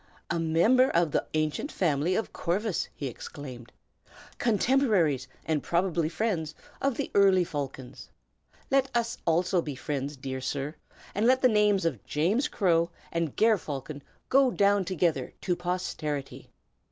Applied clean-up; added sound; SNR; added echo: none; none; none; none.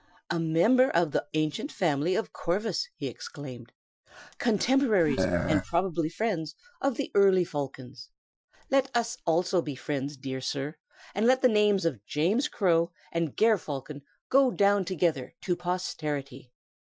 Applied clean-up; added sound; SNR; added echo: classical method Wiener filter.